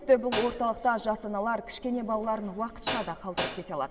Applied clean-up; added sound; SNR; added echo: none; Hi-hat; 0 dB; reverberation time 2.8 s.